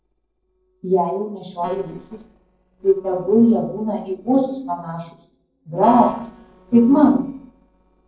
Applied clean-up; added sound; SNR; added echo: neural separator model SepFormer DNS4.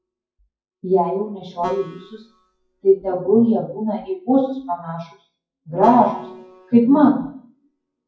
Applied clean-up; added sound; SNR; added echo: classical method WPE with log-MMSE.